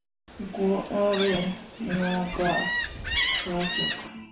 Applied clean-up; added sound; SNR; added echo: none; Gull, seagull; 3 dB; reverberation time 0.3 s.